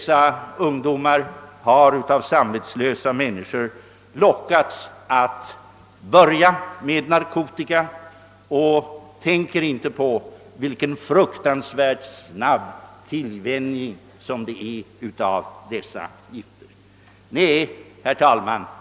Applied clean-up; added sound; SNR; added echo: none; none; none; none.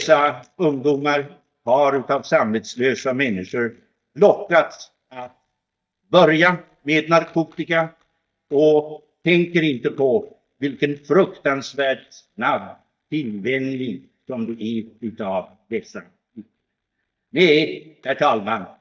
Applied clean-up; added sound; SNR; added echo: neural mask model DeepFilterNet 3.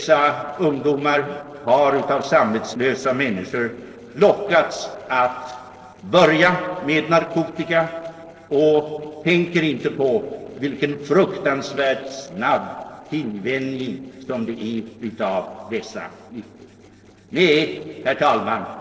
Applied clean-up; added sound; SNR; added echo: neural separator model SepFormer DNS4.